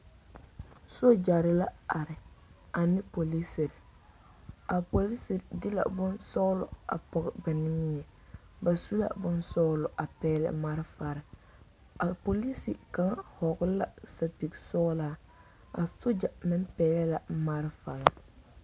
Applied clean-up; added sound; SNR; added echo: none; none; none; none.